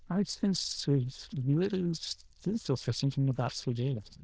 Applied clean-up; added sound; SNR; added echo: neural diffusion model UNIVERSE++.